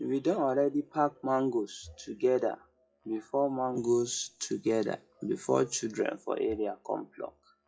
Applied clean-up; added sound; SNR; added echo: classical method WPE with log-MMSE.